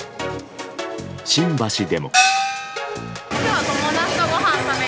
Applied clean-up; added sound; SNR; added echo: none; Gong; -2 dB; none.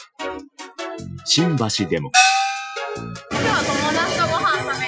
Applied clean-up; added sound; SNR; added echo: classical method Wiener filter.